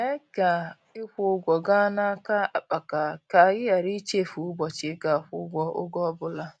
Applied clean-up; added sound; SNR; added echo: none; none; none; none.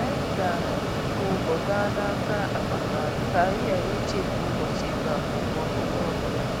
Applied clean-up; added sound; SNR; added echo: none; Mechanisms; -4 dB; none.